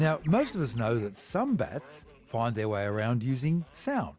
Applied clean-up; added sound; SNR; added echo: none; none; none; none.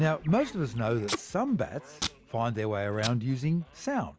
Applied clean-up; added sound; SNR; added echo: none; Packing tape, duct tape; 13 dB; none.